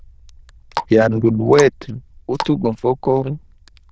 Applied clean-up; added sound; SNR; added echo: neural diffusion model UNIVERSE++.